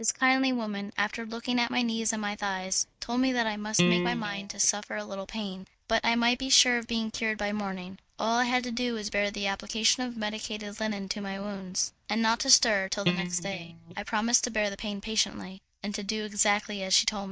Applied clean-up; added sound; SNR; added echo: neural mask model DeepFilterNet 3.